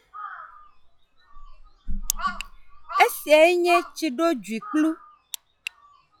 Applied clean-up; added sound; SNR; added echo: classical method log-MMSE.